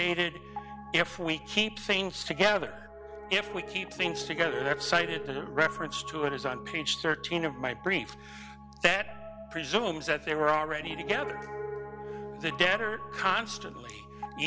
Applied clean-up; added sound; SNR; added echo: none; Piano; 10 dB; none.